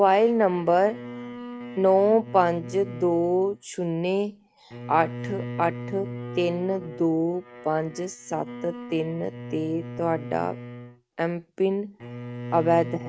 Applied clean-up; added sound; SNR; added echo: neural mask model RNNoise.